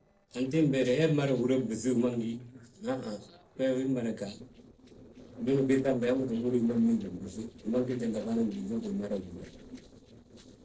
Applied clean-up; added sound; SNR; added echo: neural separator model SepFormer DNS4.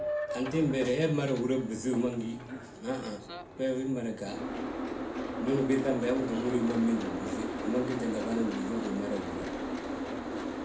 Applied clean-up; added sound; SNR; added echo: none; Boat, Water vehicle; 4 dB; reverberation time 0.4 s.